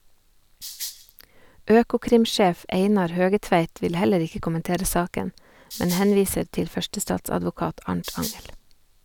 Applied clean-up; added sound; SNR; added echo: none; Rattle (instrument); 13 dB; none.